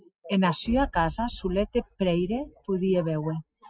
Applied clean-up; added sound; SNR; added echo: neural mask model RNNoise.